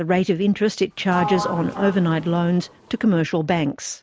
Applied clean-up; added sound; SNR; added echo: none; Sliding door; 10 dB; none.